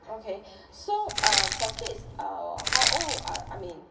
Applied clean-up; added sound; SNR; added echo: none; Crushing; -5 dB; reverberation time 2.0 s.